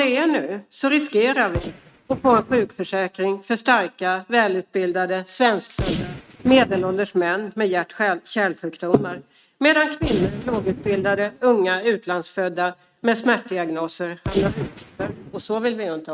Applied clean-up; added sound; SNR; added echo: neural mask model RNNoise.